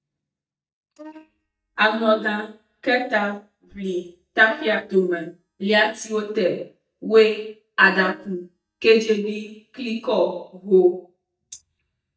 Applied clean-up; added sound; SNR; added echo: neural mask model DeepFilterNet 3.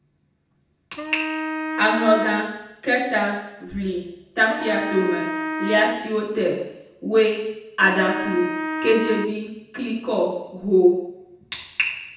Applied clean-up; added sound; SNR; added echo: none; Wind instrument, woodwind instrument; 7 dB; reverberation time 0.8 s.